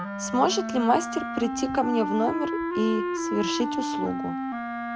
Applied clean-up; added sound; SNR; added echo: none; Wind instrument, woodwind instrument; 2 dB; none.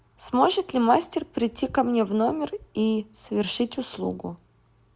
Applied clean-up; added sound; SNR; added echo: none; none; none; none.